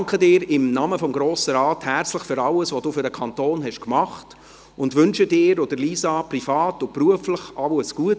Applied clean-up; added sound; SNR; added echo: none; none; none; none.